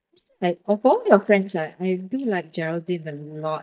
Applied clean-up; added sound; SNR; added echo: neural mask model DeepFilterNet 3.